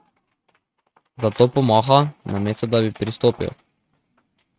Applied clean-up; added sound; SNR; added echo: neural mask model RNNoise.